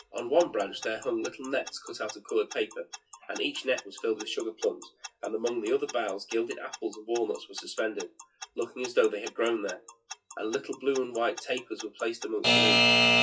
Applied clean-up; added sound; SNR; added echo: classical method WPE with log-MMSE.